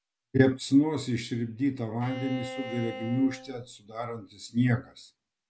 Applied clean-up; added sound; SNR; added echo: none; Bowed string instrument; 12 dB; none.